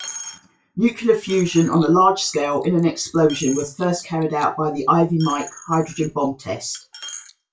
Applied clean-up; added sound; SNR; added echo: classical method WPE with log-MMSE.